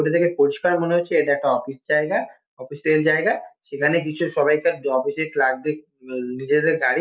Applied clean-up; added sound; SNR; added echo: none; none; none; none.